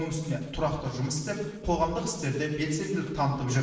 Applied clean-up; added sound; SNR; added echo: neural separator model SepFormer DNS4.